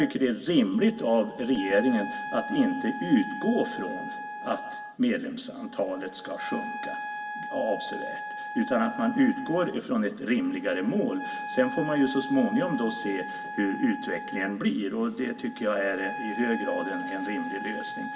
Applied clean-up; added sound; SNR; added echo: none; Wind instrument, woodwind instrument; 9 dB; reverberation time 2.1 s.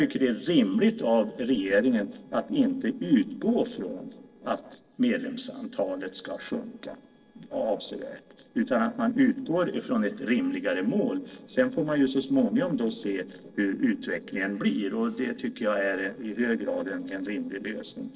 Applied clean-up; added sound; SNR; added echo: neural separator model SepFormer DNS4.